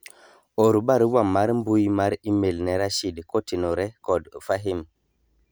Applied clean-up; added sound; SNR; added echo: none; none; none; none.